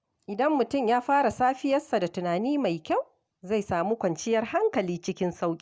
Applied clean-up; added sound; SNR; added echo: none; none; none; none.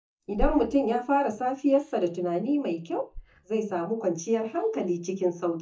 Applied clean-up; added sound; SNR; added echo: neural mask model DeepFilterNet 3.